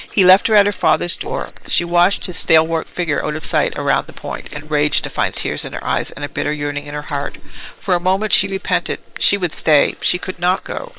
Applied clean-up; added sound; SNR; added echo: neural separator model SepFormer WHAM!.